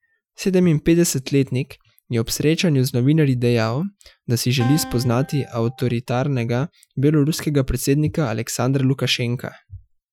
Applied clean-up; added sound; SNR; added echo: classical method Wiener filter.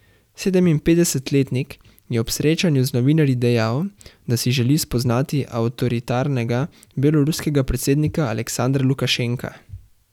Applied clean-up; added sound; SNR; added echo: none; none; none; none.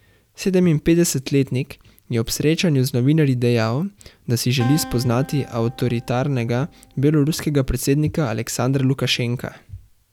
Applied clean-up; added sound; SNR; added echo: none; Acoustic guitar; 18 dB; none.